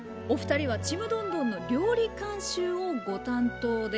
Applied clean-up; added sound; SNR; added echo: none; none; none; none.